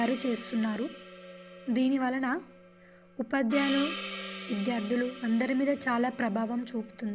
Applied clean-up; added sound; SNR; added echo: none; Gong; 12 dB; none.